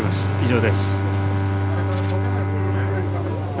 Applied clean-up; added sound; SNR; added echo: none; Bowed string instrument; -5 dB; none.